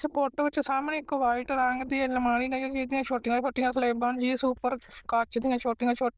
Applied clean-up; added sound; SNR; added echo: neural diffusion model UNIVERSE++.